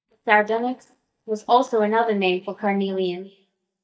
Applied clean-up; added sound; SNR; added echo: neural mask model DeepFilterNet 3.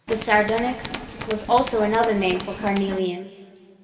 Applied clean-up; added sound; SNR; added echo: none; Tools; 9 dB; reverberation time 2.8 s.